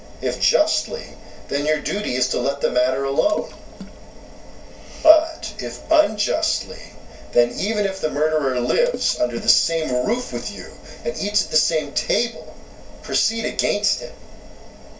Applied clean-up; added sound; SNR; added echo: none; Water / Splash, splatter; 19 dB; reverberation time 0.2 s.